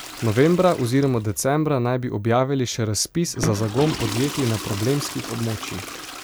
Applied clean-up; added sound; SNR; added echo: none; Toilet flush / Water; 11 dB; none.